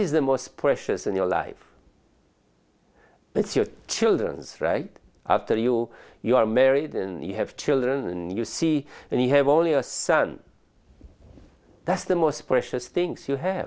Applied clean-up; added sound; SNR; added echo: none; none; none; none.